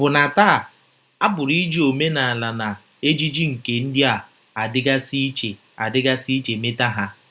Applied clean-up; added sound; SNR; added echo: none; none; none; none.